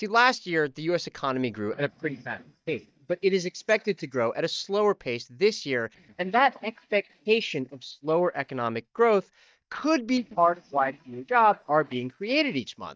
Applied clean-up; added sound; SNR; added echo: neural mask model DeepFilterNet 3.